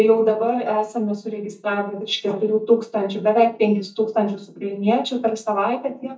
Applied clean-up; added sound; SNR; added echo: neural mask model DeepFilterNet 3.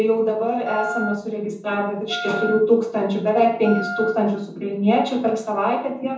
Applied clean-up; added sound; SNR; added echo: none; Wind instrument, woodwind instrument; 9 dB; reverberation time 0.6 s.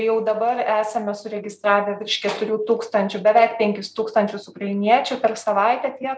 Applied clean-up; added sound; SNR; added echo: none; none; none; none.